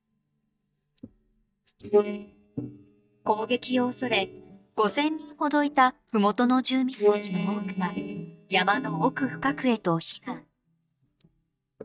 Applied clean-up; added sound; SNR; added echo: neural mask model DeepFilterNet 3.